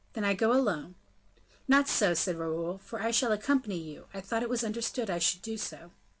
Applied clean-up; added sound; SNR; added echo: none; none; none; none.